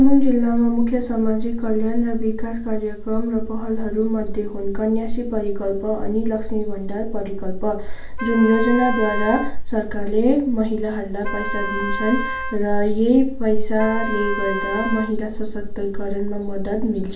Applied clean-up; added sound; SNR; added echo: none; Wind instrument, woodwind instrument; 11 dB; reverberation time 0.3 s.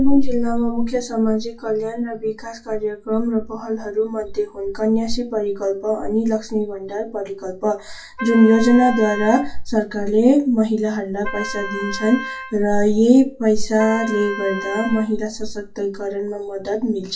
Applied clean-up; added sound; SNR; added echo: classical method WPE with log-MMSE.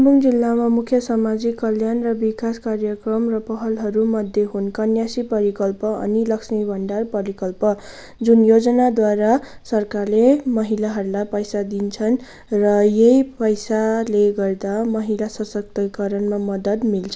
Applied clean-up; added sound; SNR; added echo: none; none; none; none.